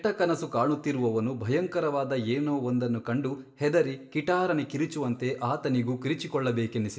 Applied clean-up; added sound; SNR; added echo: none; none; none; reverberation time 0.5 s.